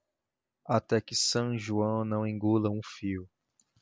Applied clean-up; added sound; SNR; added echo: none; none; none; none.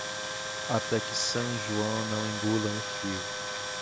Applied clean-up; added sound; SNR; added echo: none; Tools; 2 dB; none.